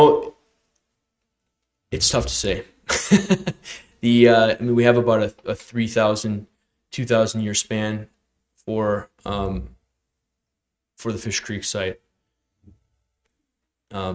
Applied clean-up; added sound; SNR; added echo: neural mask model RNNoise.